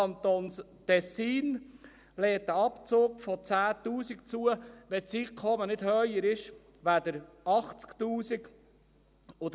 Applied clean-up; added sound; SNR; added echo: none; none; none; none.